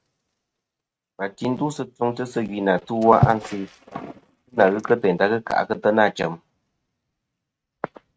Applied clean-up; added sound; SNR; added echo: neural mask model RNNoise.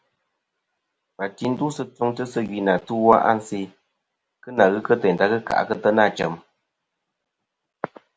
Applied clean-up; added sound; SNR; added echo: none; none; none; none.